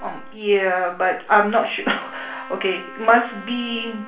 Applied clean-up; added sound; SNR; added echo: none; Trumpet; 19 dB; reverberation time 0.4 s.